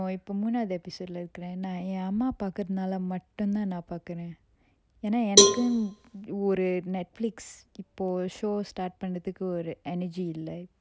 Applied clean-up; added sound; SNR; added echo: none; Cowbell; -4 dB; none.